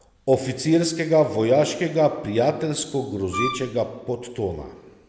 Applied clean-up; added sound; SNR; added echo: none; Wind instrument, woodwind instrument; 7 dB; none.